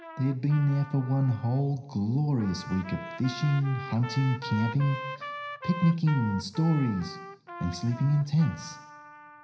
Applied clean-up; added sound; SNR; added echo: none; Trumpet; 13 dB; reverberation time 0.9 s.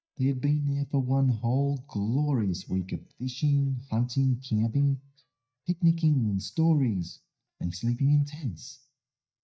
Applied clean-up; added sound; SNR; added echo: neural mask model DeepFilterNet 3.